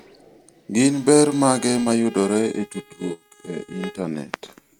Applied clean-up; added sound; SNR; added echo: neural mask model RNNoise.